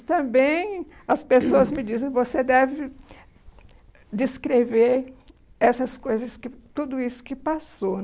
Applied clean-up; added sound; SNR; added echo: none; none; none; none.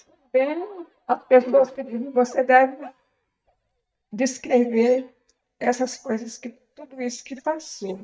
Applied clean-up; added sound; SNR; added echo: neural mask model DeepFilterNet 3.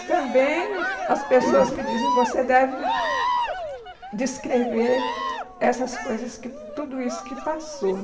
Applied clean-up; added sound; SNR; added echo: none; Cheering; 5 dB; reverberation time 1.5 s.